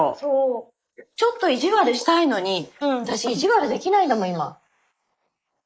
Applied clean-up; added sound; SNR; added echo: neural mask model Resemble Enhance denoiser.